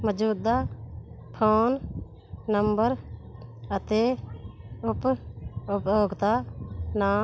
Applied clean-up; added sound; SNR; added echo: none; none; none; none.